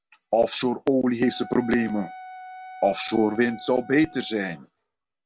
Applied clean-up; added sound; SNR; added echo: none; Wind instrument, woodwind instrument; 17 dB; none.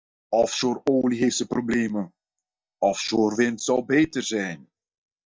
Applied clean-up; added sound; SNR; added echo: neural mask model DeepFilterNet 3.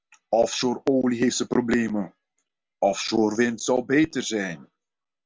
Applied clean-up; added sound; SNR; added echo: none; none; none; none.